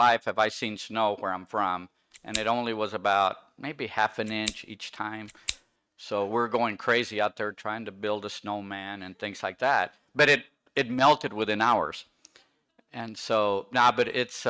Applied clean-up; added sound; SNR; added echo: neural mask model RNNoise.